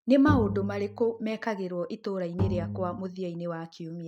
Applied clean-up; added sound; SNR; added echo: neural mask model RNNoise.